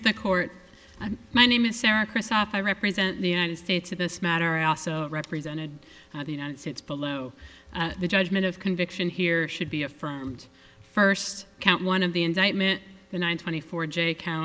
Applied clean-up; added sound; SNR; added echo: none; none; none; none.